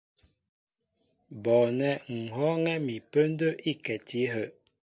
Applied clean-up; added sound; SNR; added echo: none; none; none; none.